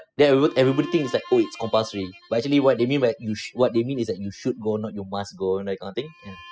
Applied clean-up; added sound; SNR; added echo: classical method spectral subtraction.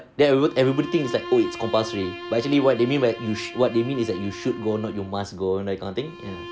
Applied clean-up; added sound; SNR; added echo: none; Bowed string instrument; 14 dB; none.